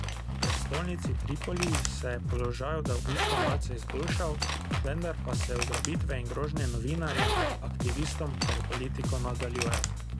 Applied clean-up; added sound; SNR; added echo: none; Zipper (clothing) + Bass guitar; -5 dB; none.